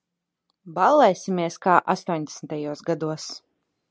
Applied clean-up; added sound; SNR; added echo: none; none; none; none.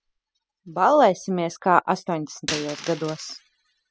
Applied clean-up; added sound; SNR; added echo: classical method spectral subtraction.